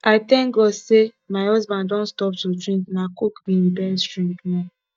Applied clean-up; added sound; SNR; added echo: neural mask model DeepFilterNet 3.